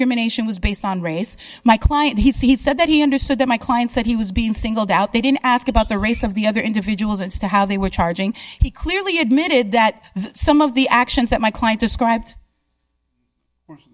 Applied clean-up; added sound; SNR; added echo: neural mask model DeepFilterNet 3.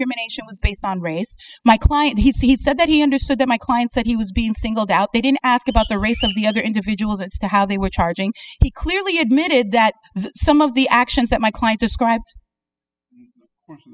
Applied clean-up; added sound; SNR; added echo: classical method spectral subtraction.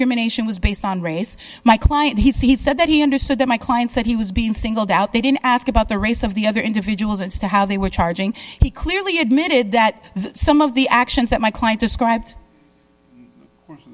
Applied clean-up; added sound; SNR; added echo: none; none; none; none.